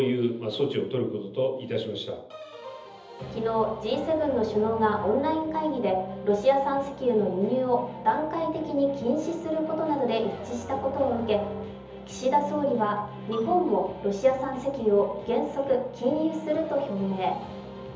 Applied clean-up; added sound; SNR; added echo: none; Musical instrument; 15 dB; reverberation time 0.7 s.